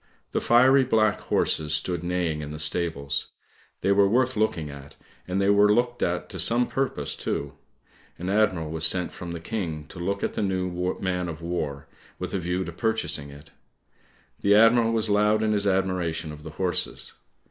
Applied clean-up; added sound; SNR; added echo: neural mask model Resemble Enhance denoiser.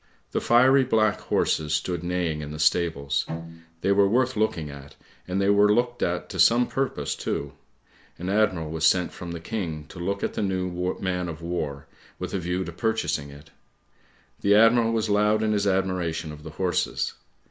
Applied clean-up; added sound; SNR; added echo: none; Bowed string instrument; 12 dB; none.